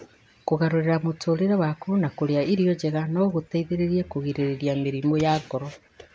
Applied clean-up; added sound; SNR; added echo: none; none; none; none.